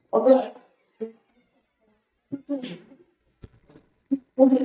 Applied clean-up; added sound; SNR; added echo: neural mask model DeepFilterNet 3.